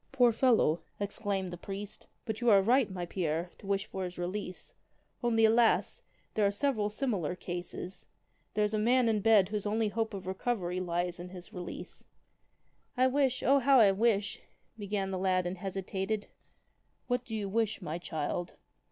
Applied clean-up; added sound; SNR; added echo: none; none; none; none.